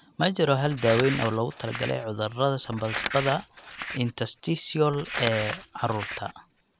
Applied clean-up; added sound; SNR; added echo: none; Crumpling, crinkling; 9 dB; none.